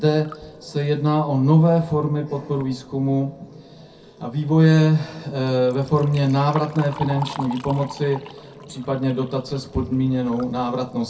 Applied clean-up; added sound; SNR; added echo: none; Liquid; 19 dB; reverberation time 0.3 s.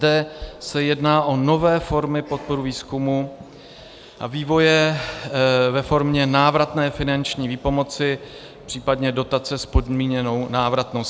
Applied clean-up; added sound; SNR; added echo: none; none; none; none.